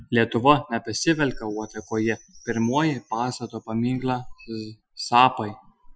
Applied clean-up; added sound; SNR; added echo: classical method Wiener filter.